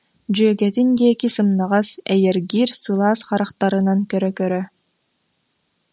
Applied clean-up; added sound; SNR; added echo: none; none; none; none.